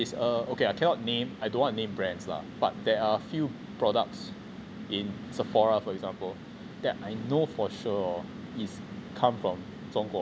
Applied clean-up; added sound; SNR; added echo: none; none; none; none.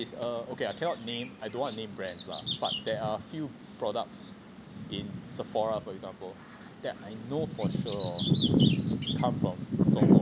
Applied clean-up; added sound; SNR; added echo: none; Bird vocalization, bird call, bird song; -5 dB; none.